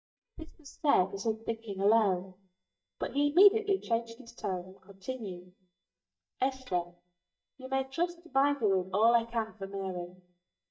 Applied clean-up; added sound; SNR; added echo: neural mask model DeepFilterNet 3.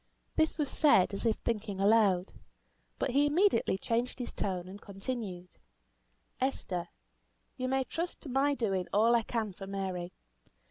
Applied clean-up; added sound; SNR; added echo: none; none; none; none.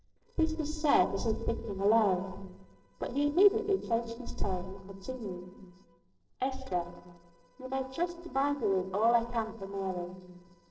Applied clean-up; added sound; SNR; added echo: neural separator model SepFormer DNS4.